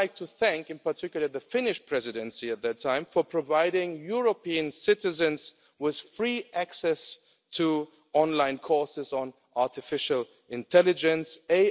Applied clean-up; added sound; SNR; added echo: none; none; none; none.